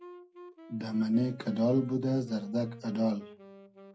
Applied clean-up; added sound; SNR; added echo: none; Wind instrument, woodwind instrument; 19 dB; reverberation time 0.3 s.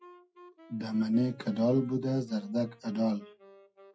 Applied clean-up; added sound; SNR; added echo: classical method WPE with log-MMSE.